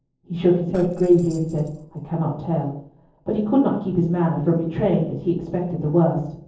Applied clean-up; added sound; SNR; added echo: neural separator model SepFormer DNS4.